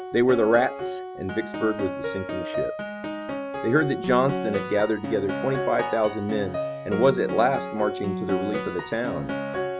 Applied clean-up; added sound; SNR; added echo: none; Piano; 5 dB; none.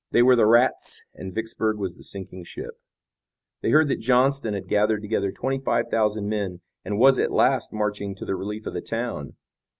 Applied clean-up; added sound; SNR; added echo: none; none; none; none.